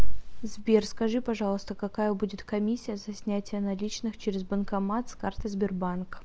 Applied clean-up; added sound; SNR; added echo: none; none; none; none.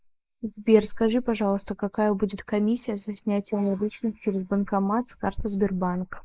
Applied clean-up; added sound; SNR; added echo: neural mask model Resemble Enhance denoiser.